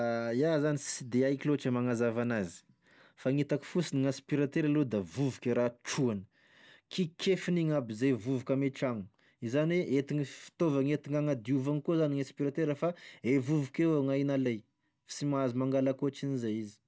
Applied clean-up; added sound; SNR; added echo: none; none; none; none.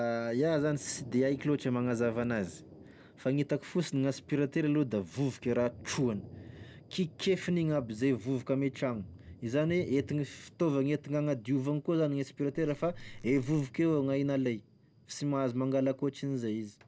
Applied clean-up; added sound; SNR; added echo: none; Squeak / Tools + Thunder; 20 dB; none.